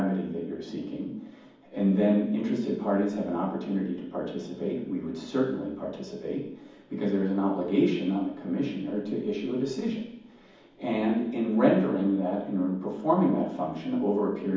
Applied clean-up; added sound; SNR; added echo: none; none; none; reverberation time 1.2 s.